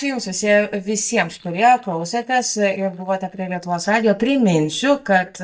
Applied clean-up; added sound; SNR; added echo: neural mask model DeepFilterNet 3.